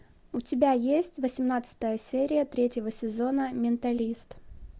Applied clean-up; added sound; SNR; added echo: none; none; none; none.